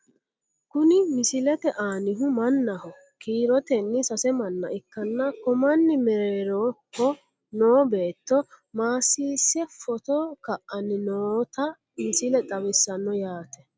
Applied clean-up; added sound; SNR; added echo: none; none; none; none.